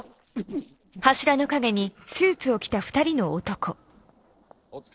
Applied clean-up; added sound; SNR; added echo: neural separator model SepFormer DNS4.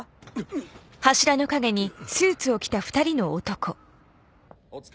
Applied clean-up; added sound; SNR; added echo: none; none; none; none.